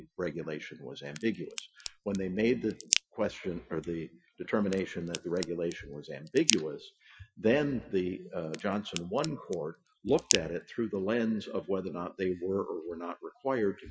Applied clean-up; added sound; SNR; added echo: classical method Wiener filter.